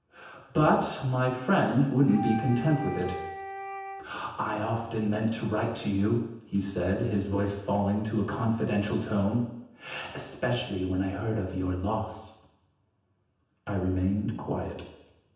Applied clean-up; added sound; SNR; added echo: none; Wind instrument, woodwind instrument; 9 dB; reverberation time 0.9 s.